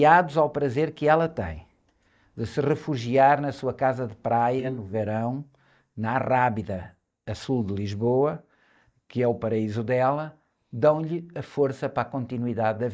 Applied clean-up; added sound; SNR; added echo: neural mask model DeepFilterNet 3.